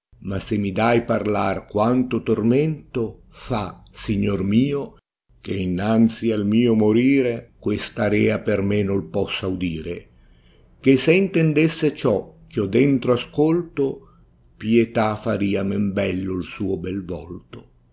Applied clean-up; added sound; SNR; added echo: none; none; none; none.